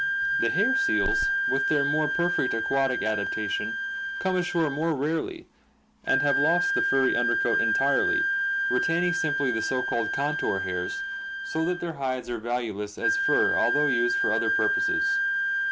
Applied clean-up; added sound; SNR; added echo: none; Wind instrument, woodwind instrument; -2 dB; none.